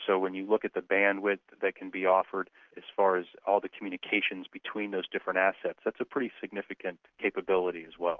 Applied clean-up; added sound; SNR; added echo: none; none; none; none.